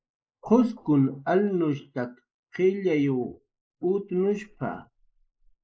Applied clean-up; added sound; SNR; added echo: neural mask model Resemble Enhance denoiser.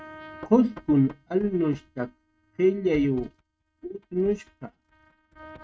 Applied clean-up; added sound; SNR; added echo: neural mask model RNNoise.